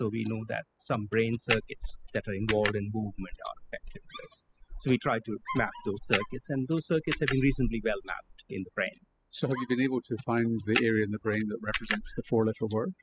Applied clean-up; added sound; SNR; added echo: classical method spectral subtraction.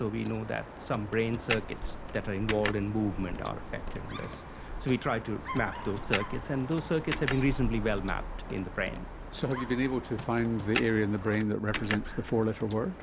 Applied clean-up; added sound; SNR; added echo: none; Dog + Computer keyboard; 6 dB; none.